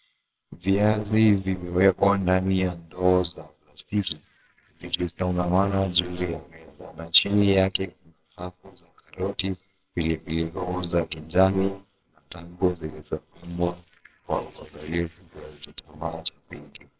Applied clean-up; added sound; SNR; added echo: neural separator model SepFormer WHAMR!.